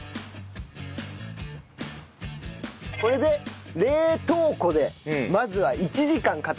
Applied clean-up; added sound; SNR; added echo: none; none; none; none.